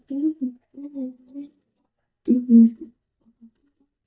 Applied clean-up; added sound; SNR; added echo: neural mask model DeepFilterNet 3.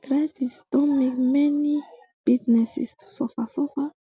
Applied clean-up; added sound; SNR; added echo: none; none; none; none.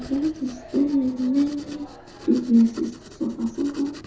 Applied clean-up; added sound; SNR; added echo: none; Writing; 18 dB; reverberation time 0.5 s.